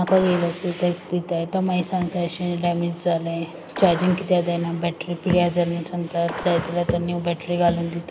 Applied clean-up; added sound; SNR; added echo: none; Gunshot, gunfire; 14 dB; none.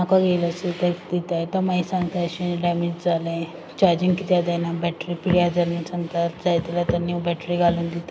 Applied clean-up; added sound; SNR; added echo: none; none; none; none.